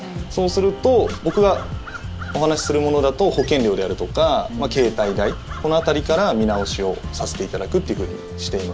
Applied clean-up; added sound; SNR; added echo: none; Crow; 16 dB; none.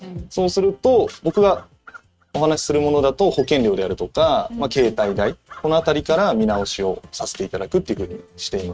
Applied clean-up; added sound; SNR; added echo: neural mask model RNNoise.